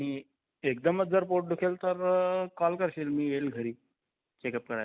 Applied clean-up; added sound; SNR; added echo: none; none; none; none.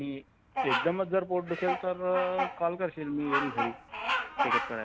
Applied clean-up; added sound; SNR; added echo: none; Bird vocalization, bird call, bird song; 1 dB; none.